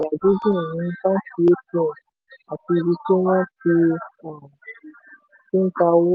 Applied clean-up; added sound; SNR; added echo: none; none; none; none.